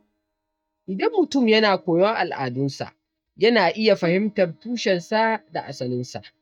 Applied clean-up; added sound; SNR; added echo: neural mask model DeepFilterNet 3.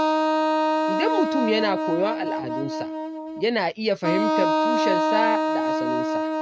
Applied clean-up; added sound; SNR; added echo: neural mask model RNNoise.